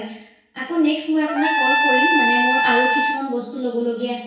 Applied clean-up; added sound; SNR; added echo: none; Trumpet; -4 dB; reverberation time 0.6 s.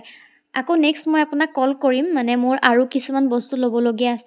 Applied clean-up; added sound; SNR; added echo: none; none; none; none.